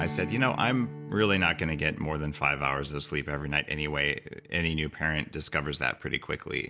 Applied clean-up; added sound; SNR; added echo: none; Strum; 14 dB; none.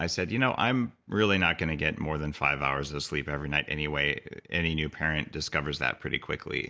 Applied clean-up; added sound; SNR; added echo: none; none; none; none.